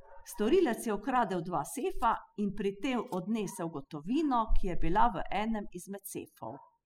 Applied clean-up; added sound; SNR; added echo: classical method spectral subtraction.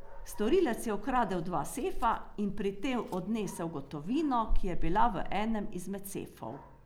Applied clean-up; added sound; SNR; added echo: none; Dog; 1 dB; none.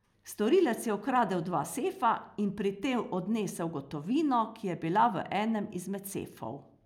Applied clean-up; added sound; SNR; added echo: none; none; none; none.